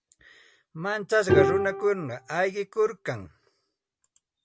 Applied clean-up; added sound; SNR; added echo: none; Bowed string instrument; -1 dB; none.